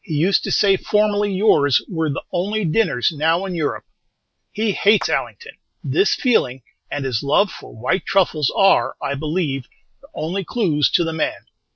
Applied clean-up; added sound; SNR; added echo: neural separator model SepFormer DNS4.